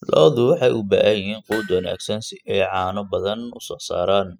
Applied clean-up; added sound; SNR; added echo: classical method spectral subtraction.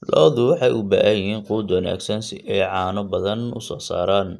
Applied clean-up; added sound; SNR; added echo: neural mask model Resemble Enhance denoiser.